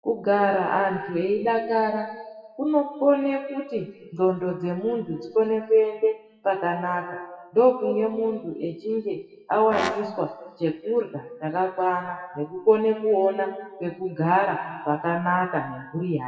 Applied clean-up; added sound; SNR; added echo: classical method WPE with log-MMSE.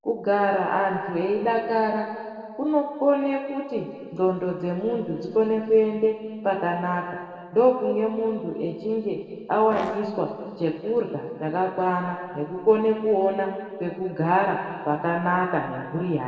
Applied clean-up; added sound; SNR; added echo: neural separator model SepFormer DNS4.